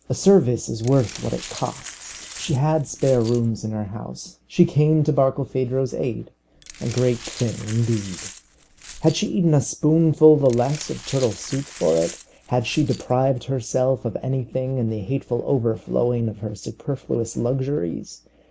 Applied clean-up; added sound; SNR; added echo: none; Glass; 17 dB; none.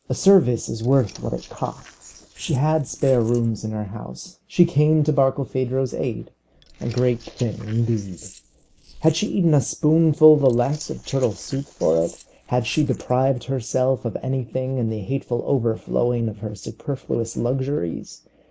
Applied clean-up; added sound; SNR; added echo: neural mask model Resemble Enhance denoiser.